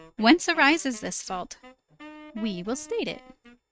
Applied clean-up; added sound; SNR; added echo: neural mask model RNNoise.